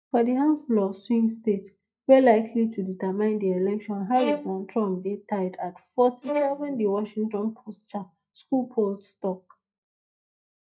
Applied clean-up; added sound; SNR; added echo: neural mask model DeepFilterNet 3.